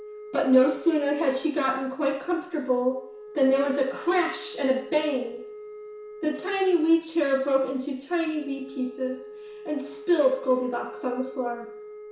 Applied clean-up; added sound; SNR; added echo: none; Wind instrument, woodwind instrument; 16 dB; reverberation time 0.6 s.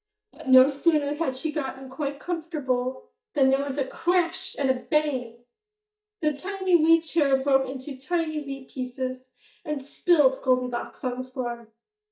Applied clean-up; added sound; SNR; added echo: neural mask model DeepFilterNet 3.